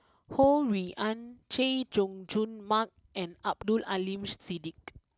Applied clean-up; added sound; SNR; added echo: none; none; none; none.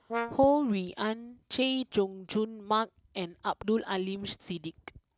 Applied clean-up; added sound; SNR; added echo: none; Brass instrument; 10 dB; none.